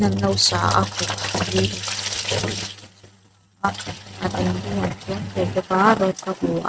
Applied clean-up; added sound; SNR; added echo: neural mask model RNNoise.